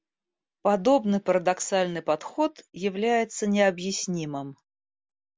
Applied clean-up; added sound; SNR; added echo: none; none; none; none.